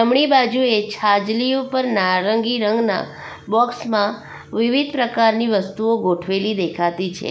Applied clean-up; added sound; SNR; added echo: none; none; none; none.